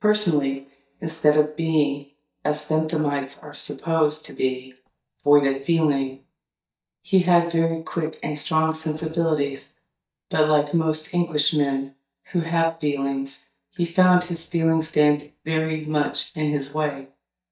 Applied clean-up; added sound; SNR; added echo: neural mask model DeepFilterNet 3.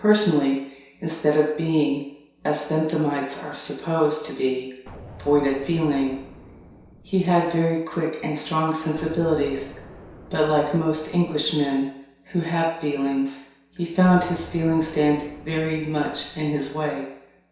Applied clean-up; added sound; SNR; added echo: none; Explosion; 19 dB; reverberation time 0.7 s.